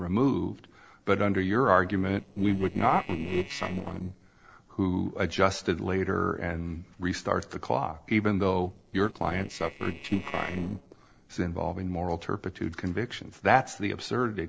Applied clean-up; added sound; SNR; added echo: neural separator model SepFormer DNS4.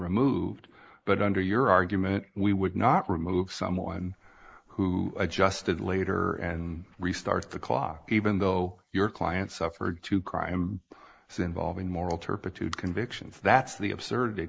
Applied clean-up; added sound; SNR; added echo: neural mask model Resemble Enhance denoiser.